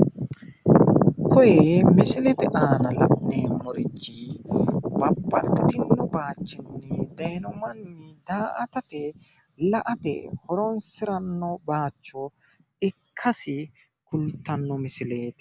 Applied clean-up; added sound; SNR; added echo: none; none; none; none.